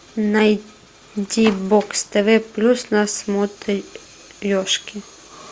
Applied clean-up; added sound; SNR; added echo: none; none; none; none.